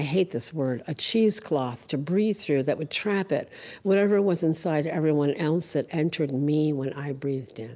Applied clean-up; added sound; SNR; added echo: none; none; none; none.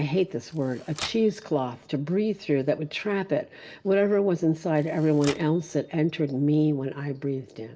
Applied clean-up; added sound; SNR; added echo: none; Typewriter; 19 dB; reverberation time 0.2 s.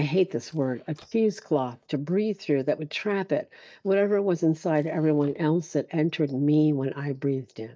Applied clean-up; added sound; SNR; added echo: neural mask model DeepFilterNet 3.